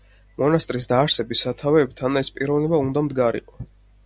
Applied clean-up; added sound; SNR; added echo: none; none; none; none.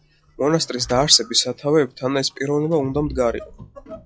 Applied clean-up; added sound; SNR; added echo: classical method log-MMSE.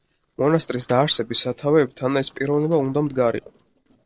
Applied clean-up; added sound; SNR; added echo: neural separator model SepFormer DNS4.